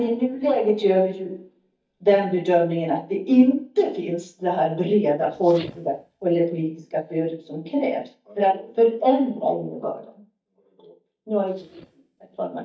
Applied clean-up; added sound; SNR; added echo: neural mask model DeepFilterNet 3.